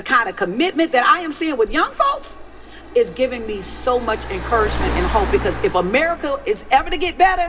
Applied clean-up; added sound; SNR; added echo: none; Car; 9 dB; reverberation time 2.2 s.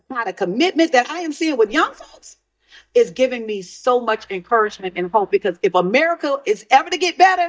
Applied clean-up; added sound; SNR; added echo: neural mask model DeepFilterNet 3.